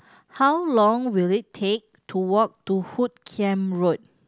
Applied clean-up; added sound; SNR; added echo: none; none; none; none.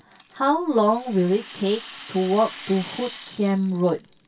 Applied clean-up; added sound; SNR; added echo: none; Rattle; 19 dB; reverberation time 0.2 s.